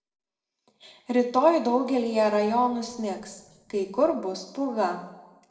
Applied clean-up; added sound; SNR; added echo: neural separator model SepFormer DNS4.